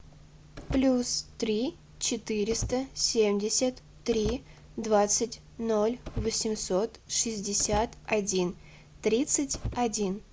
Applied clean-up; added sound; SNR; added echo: none; Car; 13 dB; none.